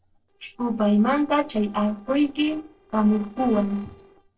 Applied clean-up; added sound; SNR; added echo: neural separator model SepFormer DNS4.